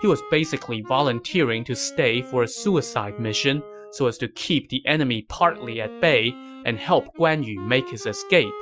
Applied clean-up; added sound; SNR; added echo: classical method Wiener filter.